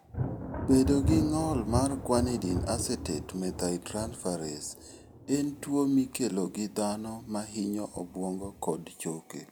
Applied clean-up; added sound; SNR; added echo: none; Thunder; 6 dB; none.